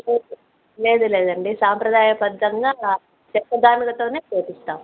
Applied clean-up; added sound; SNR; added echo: none; none; none; none.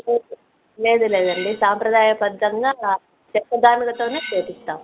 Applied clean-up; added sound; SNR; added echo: none; Cutlery, silverware; 14 dB; none.